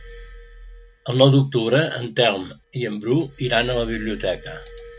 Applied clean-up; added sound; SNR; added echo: none; Glass; 18 dB; none.